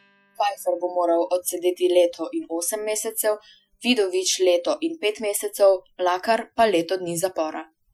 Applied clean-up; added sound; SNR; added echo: classical method Wiener filter.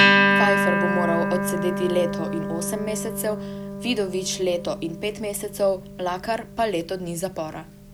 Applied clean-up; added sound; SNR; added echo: none; Acoustic guitar; -2 dB; none.